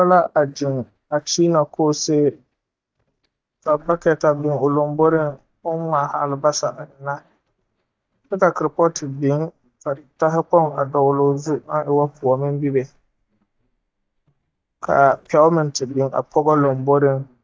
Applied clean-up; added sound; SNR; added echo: neural mask model DeepFilterNet 3.